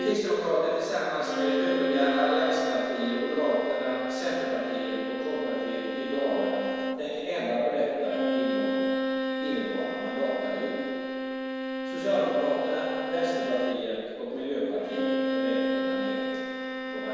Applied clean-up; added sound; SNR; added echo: none; Bowed string instrument; 1 dB; reverberation time 1.9 s.